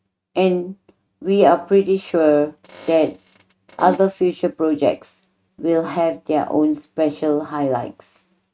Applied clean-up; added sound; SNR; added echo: neural mask model RNNoise.